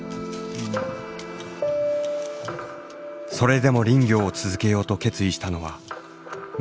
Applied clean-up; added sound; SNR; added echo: none; none; none; none.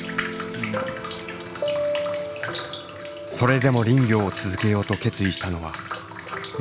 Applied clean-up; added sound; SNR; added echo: none; Drip; 8 dB; none.